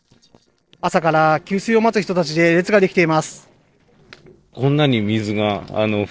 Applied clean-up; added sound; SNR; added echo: neural separator model SepFormer DNS4.